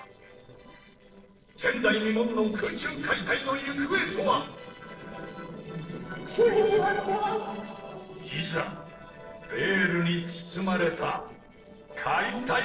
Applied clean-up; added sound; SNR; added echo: neural separator model SepFormer DNS4.